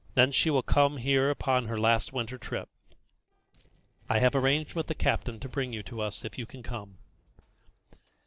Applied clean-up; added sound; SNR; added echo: neural separator model SepFormer DNS4.